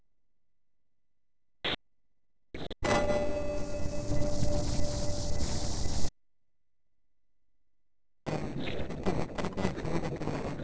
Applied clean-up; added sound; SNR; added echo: neural separator model SepFormer DNS4.